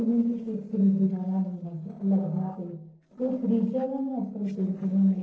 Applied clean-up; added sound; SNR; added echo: neural separator model SepFormer DNS4.